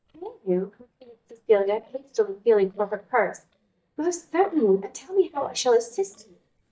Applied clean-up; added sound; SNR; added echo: neural mask model DeepFilterNet 3.